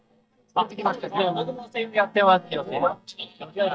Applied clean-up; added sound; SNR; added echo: neural mask model DeepFilterNet 3.